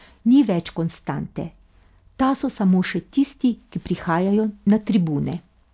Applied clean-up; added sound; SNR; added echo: none; none; none; none.